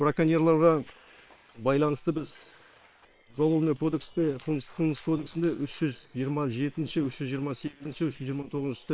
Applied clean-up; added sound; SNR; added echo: neural separator model SepFormer WHAM!.